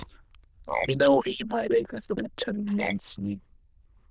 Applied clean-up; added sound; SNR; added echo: neural diffusion model UNIVERSE++.